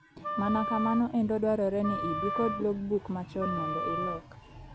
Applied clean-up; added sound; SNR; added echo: none; Wind instrument, woodwind instrument; 5 dB; none.